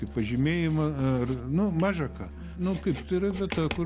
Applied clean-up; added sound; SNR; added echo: none; Writing + Musical instrument; 12 dB; none.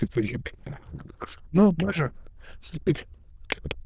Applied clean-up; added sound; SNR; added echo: neural diffusion model UNIVERSE++.